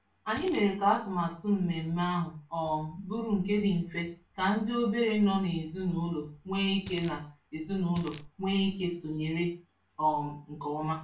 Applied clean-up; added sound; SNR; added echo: none; Coin (dropping); 14 dB; reverberation time 0.3 s.